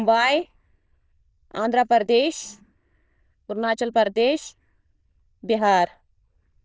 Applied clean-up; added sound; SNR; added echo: neural diffusion model UNIVERSE++.